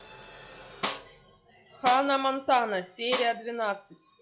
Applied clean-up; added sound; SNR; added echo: classical method log-MMSE.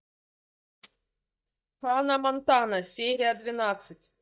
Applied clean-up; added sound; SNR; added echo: neural mask model DeepFilterNet 3.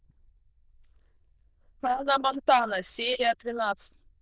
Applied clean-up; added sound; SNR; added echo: neural diffusion model UNIVERSE++.